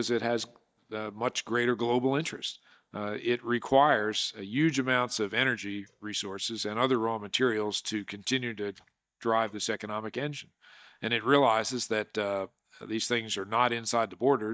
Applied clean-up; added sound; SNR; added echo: neural mask model DeepFilterNet 3.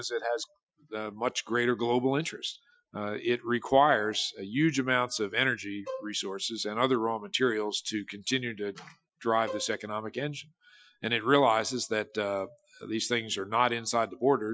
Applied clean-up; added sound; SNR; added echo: classical method Wiener filter.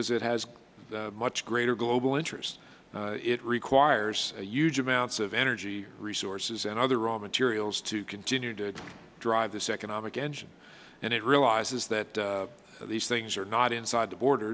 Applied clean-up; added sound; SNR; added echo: none; none; none; none.